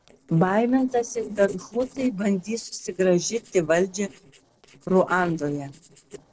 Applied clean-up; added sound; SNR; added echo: neural separator model SepFormer DNS4.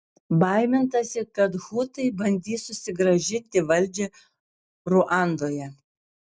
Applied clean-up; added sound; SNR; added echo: none; none; none; none.